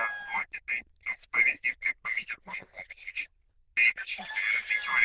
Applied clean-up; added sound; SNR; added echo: neural diffusion model UNIVERSE++.